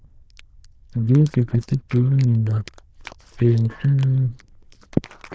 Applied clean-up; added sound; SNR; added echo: neural diffusion model UNIVERSE++.